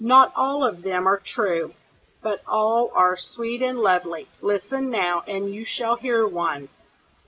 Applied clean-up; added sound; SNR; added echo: none; none; none; none.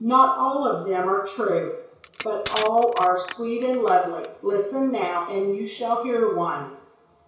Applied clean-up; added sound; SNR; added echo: none; Crushing; 15 dB; reverberation time 0.6 s.